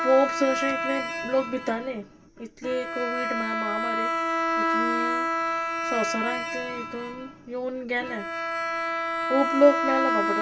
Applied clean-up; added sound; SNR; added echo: none; Bowed string instrument; 0 dB; reverberation time 0.2 s.